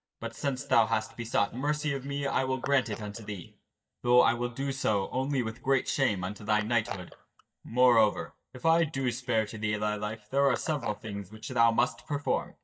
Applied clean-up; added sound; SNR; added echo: neural mask model DeepFilterNet 3.